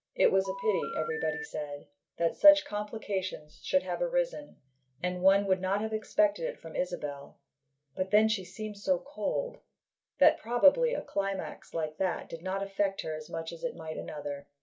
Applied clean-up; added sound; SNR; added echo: none; Telephone; 8 dB; reverberation time 0.2 s.